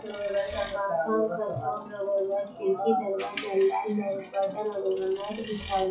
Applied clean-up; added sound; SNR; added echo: classical method WPE with log-MMSE.